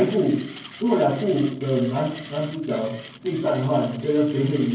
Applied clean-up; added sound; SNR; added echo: none; Mechanisms; 20 dB; reverberation time 0.9 s.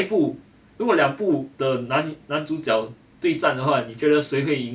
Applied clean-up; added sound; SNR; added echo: none; none; none; none.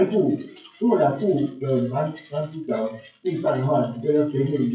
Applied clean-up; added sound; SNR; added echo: classical method WPE with log-MMSE.